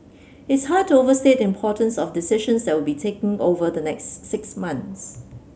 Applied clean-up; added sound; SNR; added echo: none; none; none; none.